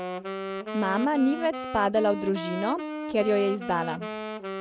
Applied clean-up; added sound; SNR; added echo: none; Wind instrument, woodwind instrument; 7 dB; none.